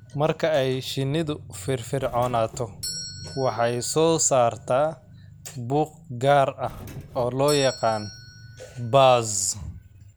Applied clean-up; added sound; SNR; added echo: none; Doorbell; 18 dB; none.